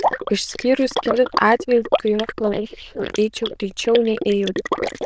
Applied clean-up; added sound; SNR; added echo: neural diffusion model UNIVERSE++.